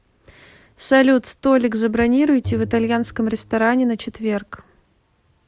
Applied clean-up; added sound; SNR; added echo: none; Bowed string instrument; 15 dB; none.